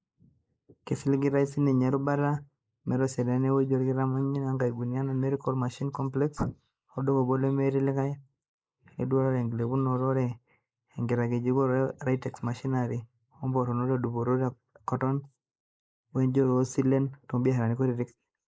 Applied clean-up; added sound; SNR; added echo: neural mask model Resemble Enhance denoiser.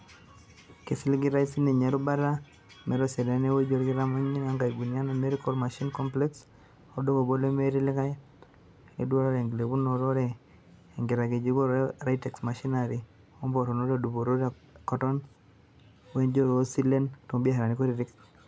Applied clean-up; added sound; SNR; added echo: none; none; none; none.